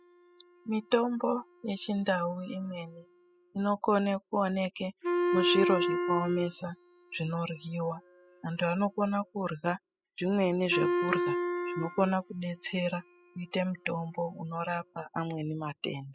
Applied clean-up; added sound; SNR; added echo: classical method spectral subtraction.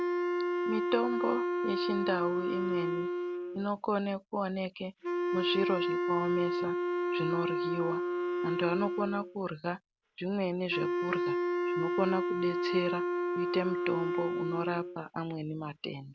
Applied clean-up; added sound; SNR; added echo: none; Wind instrument, woodwind instrument; -2 dB; none.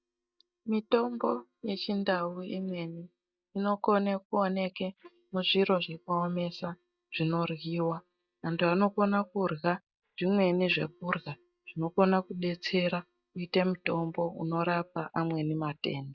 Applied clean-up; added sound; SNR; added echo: neural mask model DeepFilterNet 3.